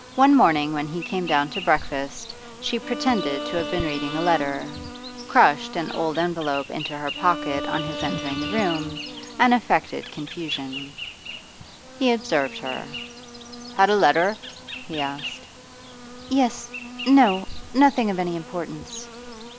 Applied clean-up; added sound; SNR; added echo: none; Insect + Bowed string instrument; 11 dB; none.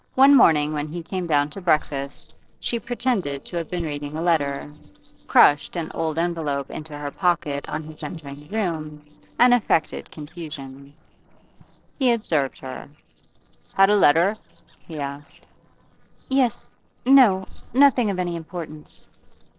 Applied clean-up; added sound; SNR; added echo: neural separator model SepFormer DNS4.